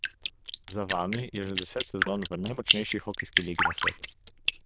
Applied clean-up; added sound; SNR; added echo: neural diffusion model UNIVERSE++.